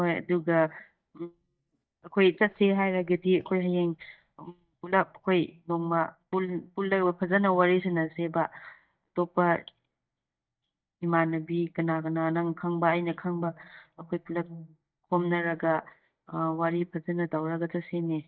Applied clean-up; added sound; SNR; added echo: neural mask model DeepFilterNet 3.